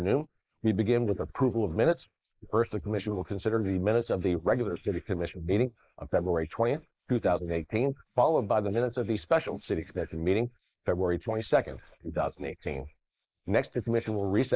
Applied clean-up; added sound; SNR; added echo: neural mask model Resemble Enhance denoiser.